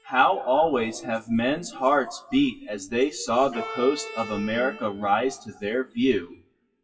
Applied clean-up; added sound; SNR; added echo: classical method WPE with log-MMSE.